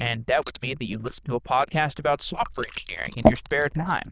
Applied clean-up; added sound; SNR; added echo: neural diffusion model UNIVERSE++.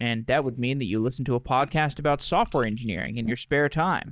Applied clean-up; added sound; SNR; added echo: neural mask model DeepFilterNet 3.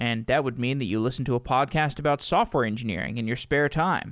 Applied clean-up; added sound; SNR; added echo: none; none; none; none.